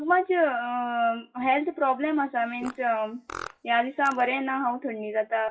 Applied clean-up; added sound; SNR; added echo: classical method WPE with log-MMSE.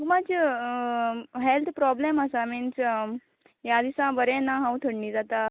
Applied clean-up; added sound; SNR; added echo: none; none; none; none.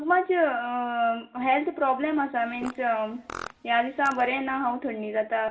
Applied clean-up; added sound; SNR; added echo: none; Fart; 16 dB; reverberation time 0.5 s.